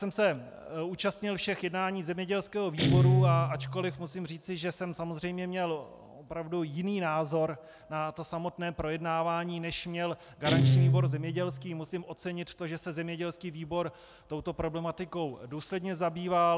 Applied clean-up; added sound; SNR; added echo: none; Guitar; 1 dB; none.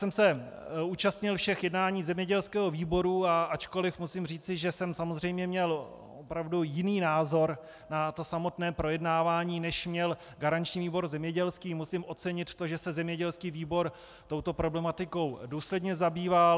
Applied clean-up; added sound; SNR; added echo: none; none; none; none.